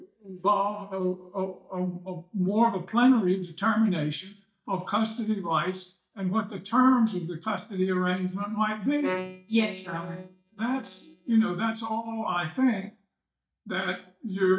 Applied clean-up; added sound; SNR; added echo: neural mask model DeepFilterNet 3.